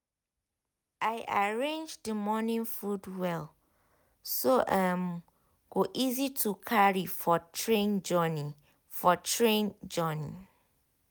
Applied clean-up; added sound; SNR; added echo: none; none; none; none.